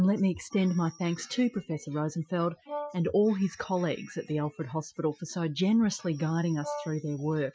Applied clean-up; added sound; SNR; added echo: classical method Wiener filter.